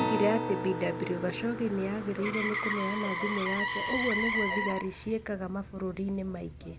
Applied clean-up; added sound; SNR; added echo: none; Acoustic guitar + Motor vehicle (road); 2 dB; none.